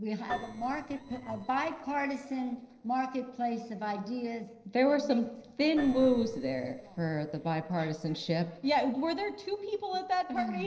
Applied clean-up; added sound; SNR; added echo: neural separator model SepFormer DNS4.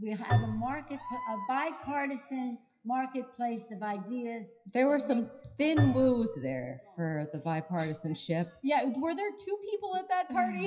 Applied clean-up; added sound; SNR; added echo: classical method WPE with log-MMSE.